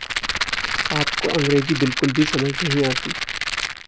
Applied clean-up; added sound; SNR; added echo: none; Rattle; 2 dB; none.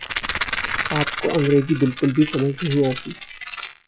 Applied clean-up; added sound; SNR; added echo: classical method log-MMSE.